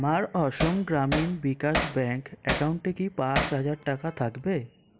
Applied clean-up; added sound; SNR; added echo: none; Hammer; 4 dB; none.